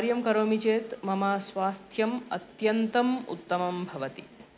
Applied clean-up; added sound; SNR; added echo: none; none; none; none.